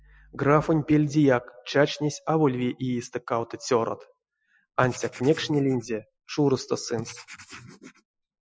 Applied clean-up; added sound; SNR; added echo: classical method Wiener filter.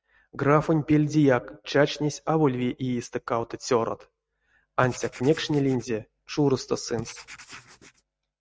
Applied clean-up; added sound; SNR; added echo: neural mask model RNNoise.